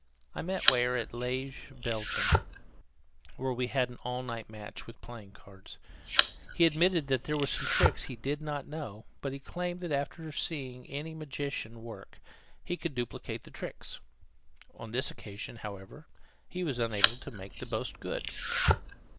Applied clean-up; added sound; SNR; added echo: none; Domestic sounds, home sounds; -3 dB; none.